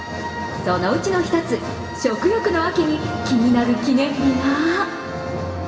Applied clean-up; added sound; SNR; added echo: none; none; none; reverberation time 2.7 s.